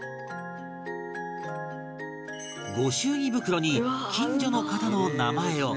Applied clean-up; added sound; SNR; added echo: none; none; none; none.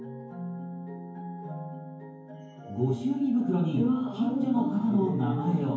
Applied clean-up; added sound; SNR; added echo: none; none; none; reverberation time 0.9 s.